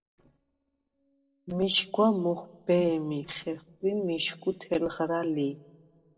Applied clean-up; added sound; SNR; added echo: neural separator model SepFormer DNS4.